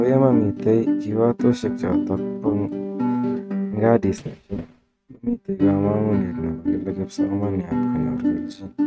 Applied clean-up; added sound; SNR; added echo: neural mask model RNNoise.